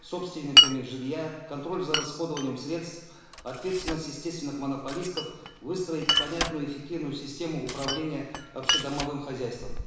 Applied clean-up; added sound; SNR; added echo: none; Glass; -3 dB; reverberation time 1.0 s.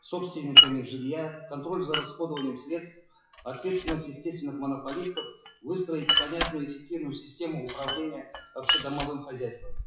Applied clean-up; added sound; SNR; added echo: classical method WPE with log-MMSE.